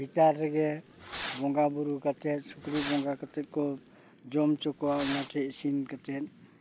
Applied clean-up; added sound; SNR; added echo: none; Fireworks; 8 dB; none.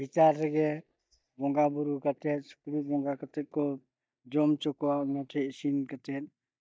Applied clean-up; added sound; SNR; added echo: neural mask model DeepFilterNet 3.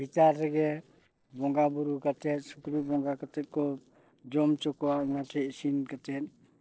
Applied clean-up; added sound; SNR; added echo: neural separator model SepFormer DNS4.